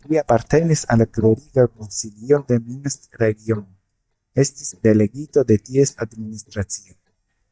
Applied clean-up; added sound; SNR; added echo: neural mask model DeepFilterNet 3.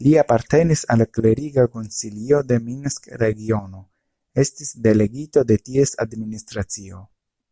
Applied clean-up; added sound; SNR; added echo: none; none; none; none.